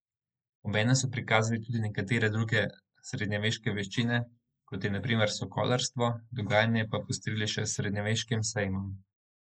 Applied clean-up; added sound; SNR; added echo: neural mask model Resemble Enhance denoiser.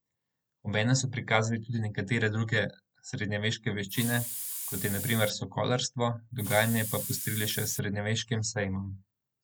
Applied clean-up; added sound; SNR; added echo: none; Hiss; 6 dB; none.